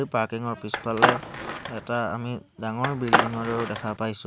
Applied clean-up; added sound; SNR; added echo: none; Skateboard; -3 dB; none.